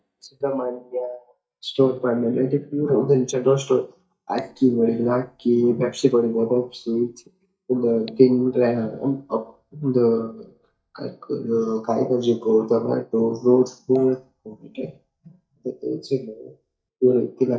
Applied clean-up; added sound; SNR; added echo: neural mask model DeepFilterNet 3.